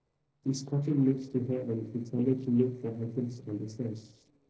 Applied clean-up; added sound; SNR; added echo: neural separator model SepFormer DNS4.